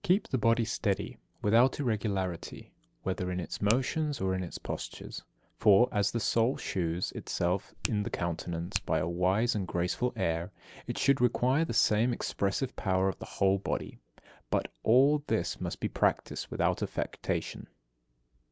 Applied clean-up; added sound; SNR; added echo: none; Finger snapping; 11 dB; none.